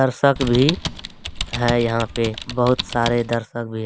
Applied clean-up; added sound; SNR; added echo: none; Typing; 9 dB; none.